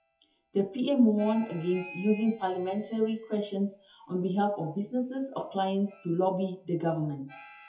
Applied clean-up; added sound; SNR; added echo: classical method WPE with log-MMSE.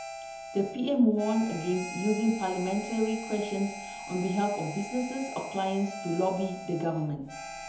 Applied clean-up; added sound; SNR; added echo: none; Harmonica; 11 dB; reverberation time 1.2 s.